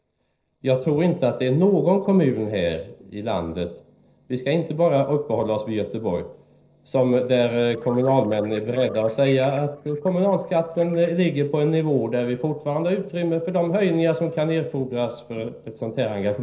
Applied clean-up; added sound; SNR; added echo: neural separator model SepFormer DNS4.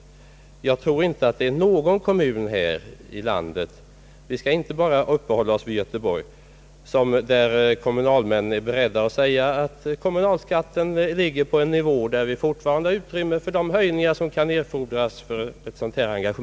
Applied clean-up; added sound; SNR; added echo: none; none; none; none.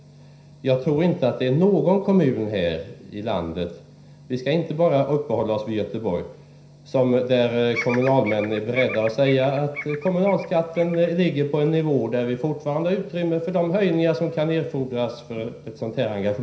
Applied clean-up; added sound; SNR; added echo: none; Bird vocalization, bird call, bird song; 12 dB; reverberation time 0.5 s.